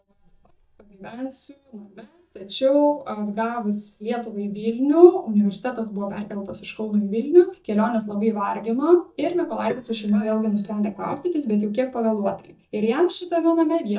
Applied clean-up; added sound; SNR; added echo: neural mask model DeepFilterNet 3.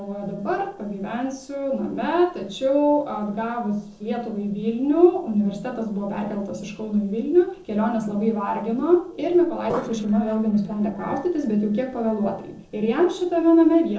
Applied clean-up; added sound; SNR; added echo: neural separator model SepFormer DNS4.